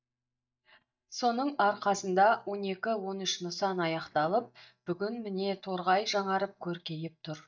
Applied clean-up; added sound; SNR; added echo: neural mask model DeepFilterNet 3.